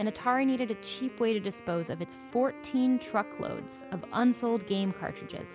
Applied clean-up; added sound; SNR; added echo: none; Wind instrument, woodwind instrument; 16 dB; none.